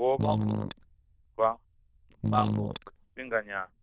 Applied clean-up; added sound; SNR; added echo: neural diffusion model UNIVERSE++.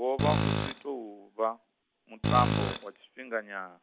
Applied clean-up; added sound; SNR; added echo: none; Tools; -2 dB; none.